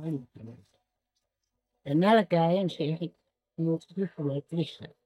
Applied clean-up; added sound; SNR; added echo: neural mask model DeepFilterNet 3.